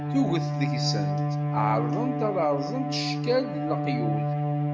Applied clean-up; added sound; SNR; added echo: none; Bowed string instrument; -2 dB; none.